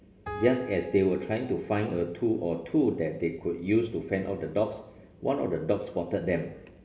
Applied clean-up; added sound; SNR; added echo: none; Piano; 13 dB; reverberation time 1.1 s.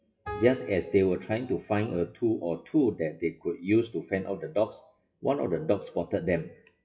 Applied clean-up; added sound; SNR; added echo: classical method WPE with log-MMSE.